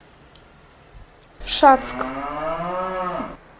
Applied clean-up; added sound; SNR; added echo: none; Livestock, farm animals, working animals; 4 dB; none.